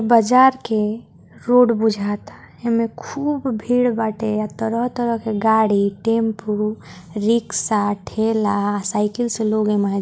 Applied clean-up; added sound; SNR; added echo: none; none; none; none.